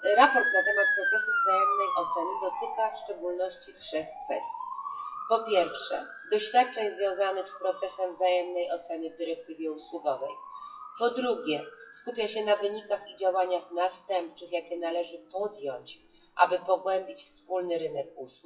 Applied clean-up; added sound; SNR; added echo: classical method WPE with log-MMSE.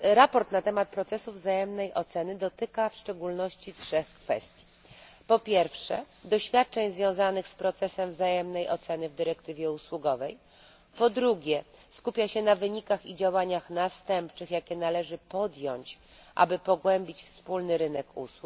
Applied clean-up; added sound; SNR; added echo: none; none; none; none.